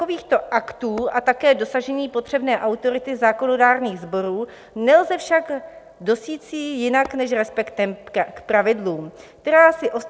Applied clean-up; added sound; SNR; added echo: none; Tap / Hammer; 18 dB; none.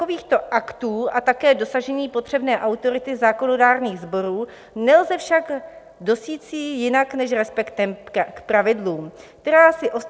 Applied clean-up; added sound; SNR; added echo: none; none; none; none.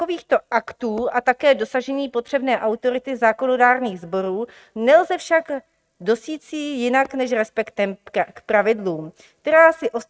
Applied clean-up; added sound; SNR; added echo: neural mask model RNNoise.